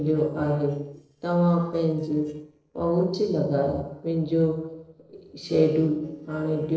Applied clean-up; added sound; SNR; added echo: neural separator model SepFormer DNS4.